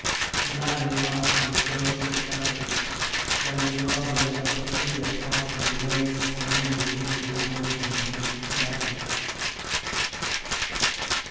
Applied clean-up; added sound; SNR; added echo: none; Rattle; -4 dB; reverberation time 2.1 s.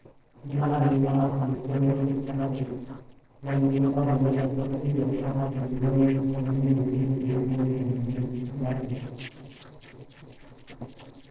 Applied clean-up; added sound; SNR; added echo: neural separator model SepFormer DNS4.